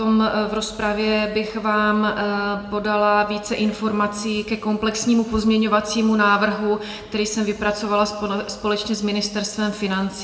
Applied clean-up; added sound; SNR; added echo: none; none; none; reverberation time 1.3 s.